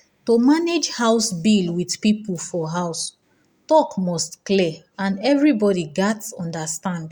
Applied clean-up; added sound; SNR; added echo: none; none; none; none.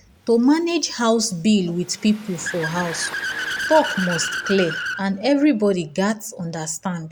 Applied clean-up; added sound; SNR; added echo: none; Accelerating, revving, vroom / Car; 10 dB; none.